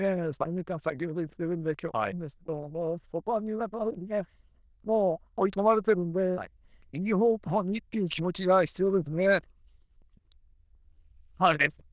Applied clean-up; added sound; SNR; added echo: neural diffusion model UNIVERSE++.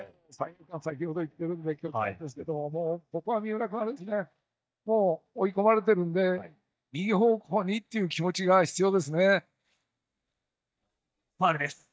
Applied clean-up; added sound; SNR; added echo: neural mask model DeepFilterNet 3.